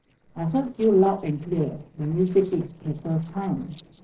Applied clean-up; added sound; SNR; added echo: neural separator model SepFormer DNS4.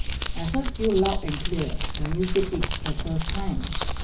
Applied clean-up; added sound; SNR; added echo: none; Crumpling, crinkling; -2 dB; reverberation time 0.5 s.